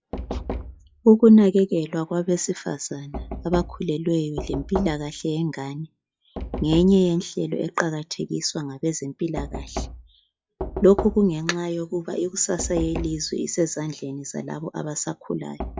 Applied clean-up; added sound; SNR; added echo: classical method log-MMSE.